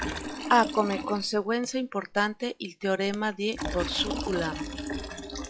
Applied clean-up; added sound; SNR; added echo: classical method log-MMSE.